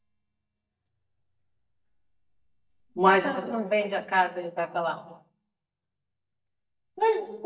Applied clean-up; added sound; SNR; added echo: neural mask model DeepFilterNet 3.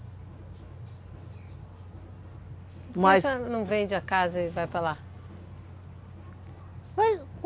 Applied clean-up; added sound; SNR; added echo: none; none; none; none.